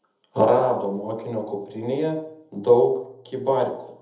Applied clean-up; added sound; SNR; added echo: none; none; none; reverberation time 0.7 s.